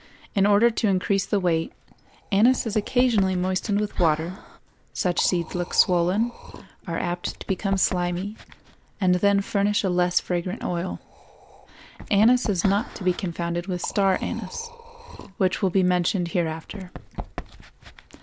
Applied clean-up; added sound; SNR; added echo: none; Liquid + Run; 16 dB; none.